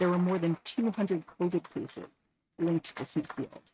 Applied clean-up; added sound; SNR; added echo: neural mask model RNNoise.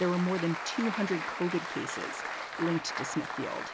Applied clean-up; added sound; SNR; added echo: none; Applause; 5 dB; none.